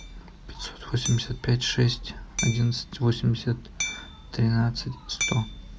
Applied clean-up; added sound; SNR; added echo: none; Hammer; 11 dB; none.